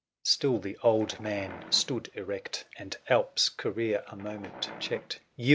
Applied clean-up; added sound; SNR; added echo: none; Wild animals; 18 dB; none.